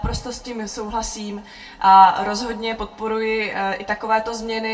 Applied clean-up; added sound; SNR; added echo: none; none; none; reverberation time 0.2 s.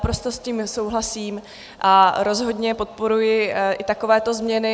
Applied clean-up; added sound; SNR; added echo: none; none; none; none.